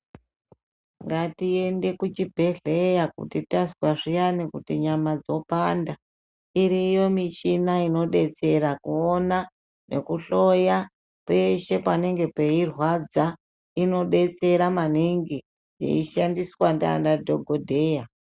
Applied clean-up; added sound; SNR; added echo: none; none; none; none.